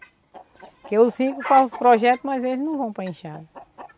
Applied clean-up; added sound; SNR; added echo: none; none; none; none.